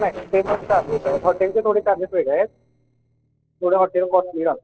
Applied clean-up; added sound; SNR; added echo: neural separator model SepFormer DNS4.